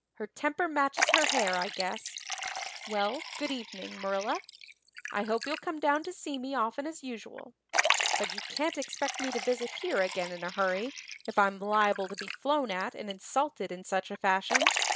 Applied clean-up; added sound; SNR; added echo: none; Liquid; 3 dB; none.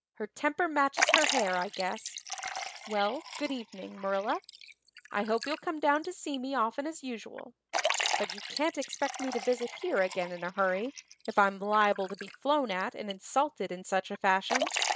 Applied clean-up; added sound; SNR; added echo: neural mask model RNNoise.